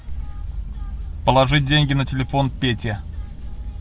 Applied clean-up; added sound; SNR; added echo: none; none; none; none.